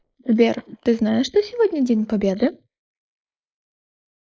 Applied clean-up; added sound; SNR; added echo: neural mask model Resemble Enhance denoiser.